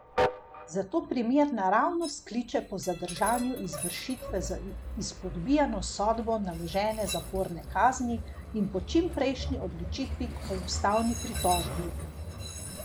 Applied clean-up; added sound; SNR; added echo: none; Train; 7 dB; none.